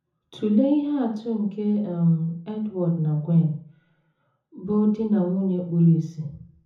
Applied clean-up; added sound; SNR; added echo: none; none; none; reverberation time 0.6 s.